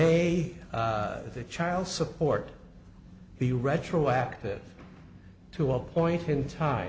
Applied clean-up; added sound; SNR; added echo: none; none; none; none.